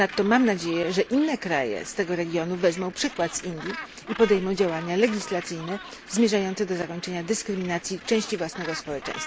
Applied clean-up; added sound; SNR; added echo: none; Gull, seagull; 15 dB; none.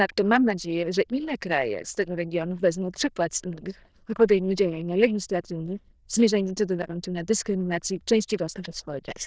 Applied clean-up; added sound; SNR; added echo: neural diffusion model UNIVERSE++.